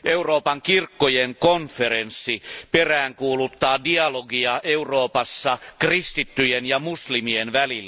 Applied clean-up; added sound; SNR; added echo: none; none; none; none.